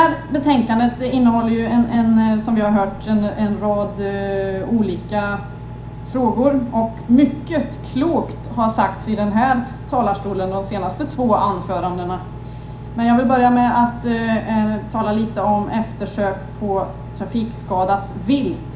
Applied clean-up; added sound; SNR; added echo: none; Engine; 12 dB; reverberation time 0.5 s.